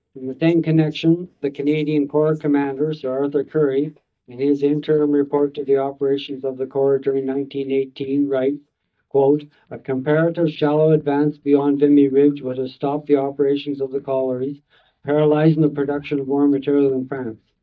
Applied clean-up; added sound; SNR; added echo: neural mask model DeepFilterNet 3.